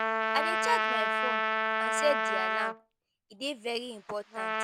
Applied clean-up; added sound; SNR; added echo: none; Trumpet; -5 dB; none.